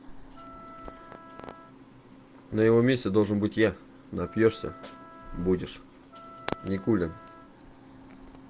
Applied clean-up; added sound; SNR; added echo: none; Wind instrument, woodwind instrument; 20 dB; none.